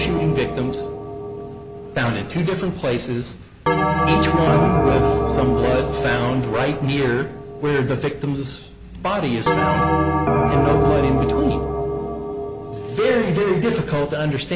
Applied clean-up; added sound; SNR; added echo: none; Bell; 0 dB; none.